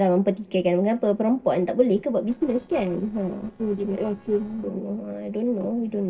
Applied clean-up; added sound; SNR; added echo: neural separator model SepFormer DNS4.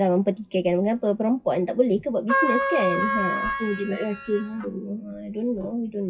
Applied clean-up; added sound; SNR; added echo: classical method WPE with log-MMSE.